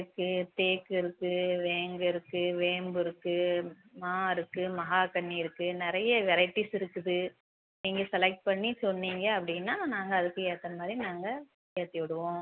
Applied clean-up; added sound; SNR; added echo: none; none; none; none.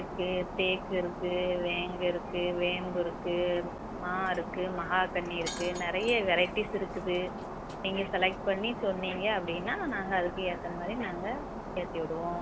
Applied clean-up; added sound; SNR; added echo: none; Shatter; 7 dB; none.